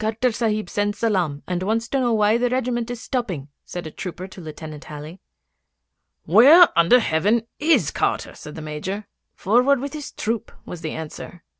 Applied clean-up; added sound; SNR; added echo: none; none; none; none.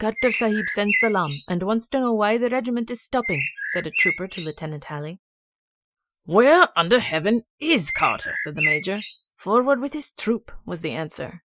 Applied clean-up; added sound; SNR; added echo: classical method Wiener filter.